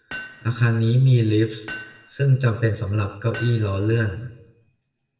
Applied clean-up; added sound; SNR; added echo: none; Hammer; 19 dB; reverberation time 0.9 s.